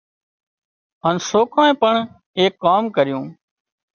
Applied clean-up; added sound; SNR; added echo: none; none; none; none.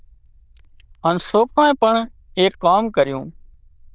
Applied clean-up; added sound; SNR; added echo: neural diffusion model UNIVERSE++.